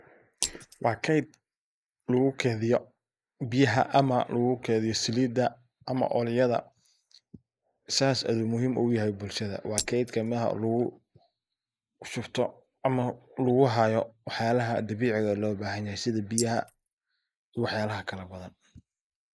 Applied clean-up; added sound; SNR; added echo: neural mask model Resemble Enhance denoiser.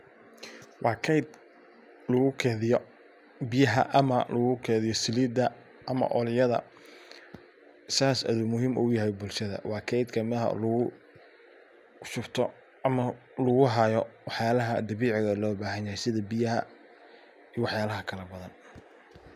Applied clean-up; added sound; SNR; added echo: none; none; none; none.